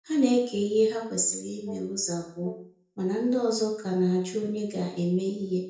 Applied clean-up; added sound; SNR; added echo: none; Wind instrument, woodwind instrument; 19 dB; reverberation time 0.5 s.